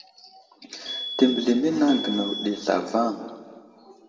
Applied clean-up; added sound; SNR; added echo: none; Alarm; 9 dB; reverberation time 1.6 s.